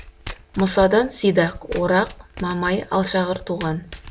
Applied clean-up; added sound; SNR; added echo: none; Domestic sounds, home sounds; 16 dB; none.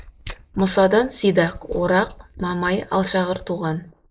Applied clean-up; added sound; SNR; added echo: neural mask model Resemble Enhance denoiser.